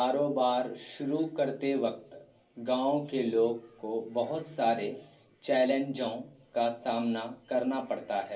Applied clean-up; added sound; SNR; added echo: none; none; none; reverberation time 0.3 s.